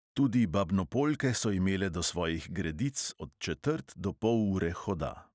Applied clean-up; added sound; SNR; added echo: none; none; none; none.